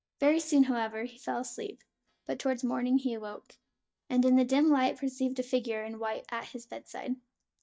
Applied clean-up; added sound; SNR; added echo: neural mask model DeepFilterNet 3.